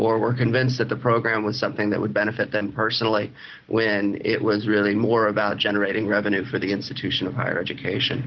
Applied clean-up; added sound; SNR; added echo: none; none; none; none.